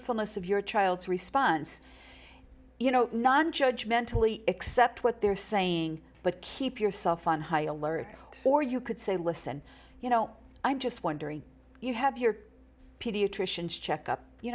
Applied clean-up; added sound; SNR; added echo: none; none; none; none.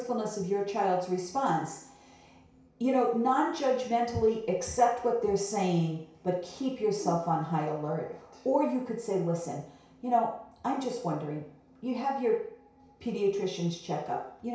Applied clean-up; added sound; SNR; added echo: none; Brass instrument; 16 dB; reverberation time 0.6 s.